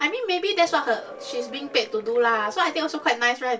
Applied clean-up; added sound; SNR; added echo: none; Applause / Crowd / Cheering; 18 dB; reverberation time 0.2 s.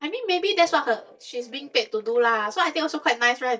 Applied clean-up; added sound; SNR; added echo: neural mask model DeepFilterNet 3.